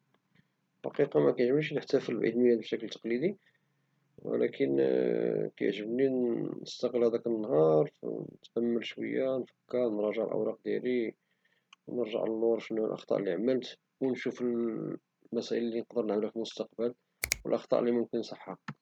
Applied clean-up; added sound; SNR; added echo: none; Finger snapping; 10 dB; none.